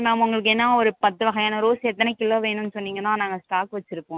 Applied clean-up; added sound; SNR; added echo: none; none; none; none.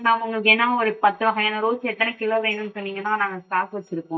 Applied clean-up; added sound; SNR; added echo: neural mask model DeepFilterNet 3.